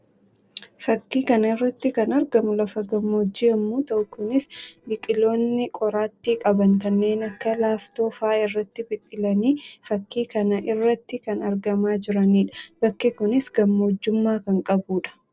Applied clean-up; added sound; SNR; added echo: neural separator model SepFormer DNS4.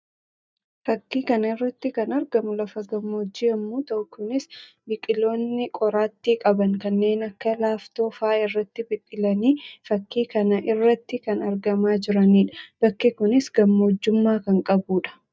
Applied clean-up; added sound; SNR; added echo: neural mask model DeepFilterNet 3.